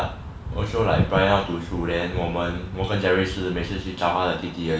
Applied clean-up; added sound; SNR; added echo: none; none; none; none.